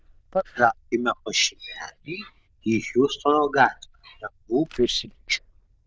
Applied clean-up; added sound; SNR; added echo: neural diffusion model UNIVERSE++.